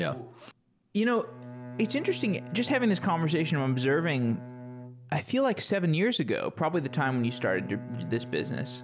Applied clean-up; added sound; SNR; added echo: none; Bowed string instrument; 15 dB; none.